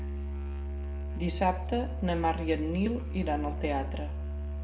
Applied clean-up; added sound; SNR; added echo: none; Musical instrument; 2 dB; reverberation time 1.0 s.